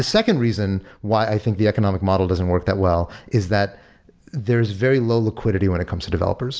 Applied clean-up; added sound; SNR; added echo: none; none; none; none.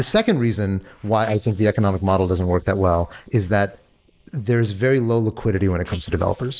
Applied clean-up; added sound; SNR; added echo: neural mask model Resemble Enhance denoiser.